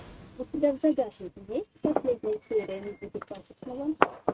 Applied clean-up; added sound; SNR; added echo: neural mask model RNNoise.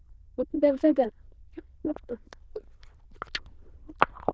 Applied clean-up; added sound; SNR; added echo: neural diffusion model UNIVERSE++.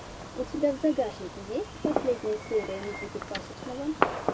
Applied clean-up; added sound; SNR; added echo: none; Fireworks; 3 dB; none.